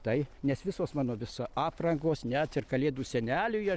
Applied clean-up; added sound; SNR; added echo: none; none; none; none.